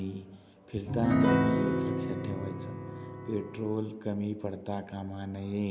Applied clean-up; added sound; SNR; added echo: none; Piano; -4 dB; none.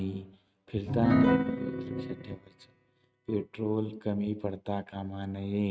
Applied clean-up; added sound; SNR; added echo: neural mask model RNNoise.